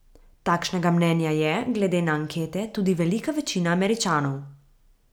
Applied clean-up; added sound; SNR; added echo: none; none; none; none.